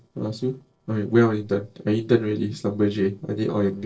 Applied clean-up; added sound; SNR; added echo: neural separator model SepFormer DNS4.